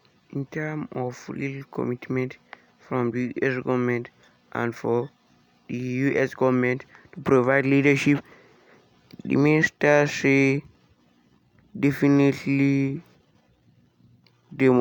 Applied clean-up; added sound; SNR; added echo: none; none; none; none.